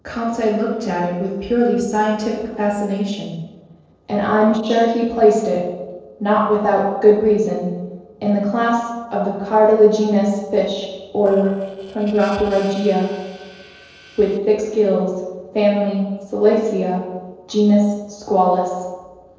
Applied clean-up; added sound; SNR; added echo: neural separator model SepFormer DNS4.